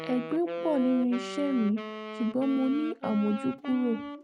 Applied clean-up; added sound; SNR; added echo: none; Wind instrument, woodwind instrument; 9 dB; none.